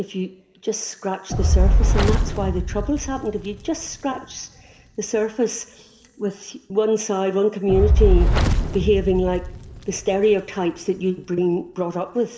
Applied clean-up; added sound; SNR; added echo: none; Fire; 0 dB; reverberation time 1.5 s.